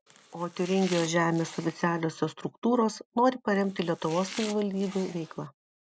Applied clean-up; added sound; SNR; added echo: none; Domestic sounds, home sounds; 16 dB; none.